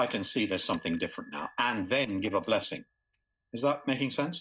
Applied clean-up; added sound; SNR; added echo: neural mask model RNNoise.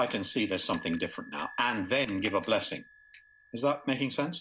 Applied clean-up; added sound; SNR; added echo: none; Bell; 19 dB; none.